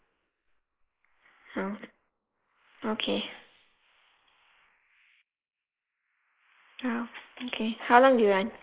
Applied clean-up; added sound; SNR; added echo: neural mask model Resemble Enhance denoiser.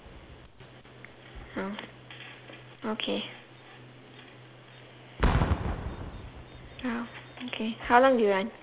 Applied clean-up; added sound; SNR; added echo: none; Boom; 4 dB; none.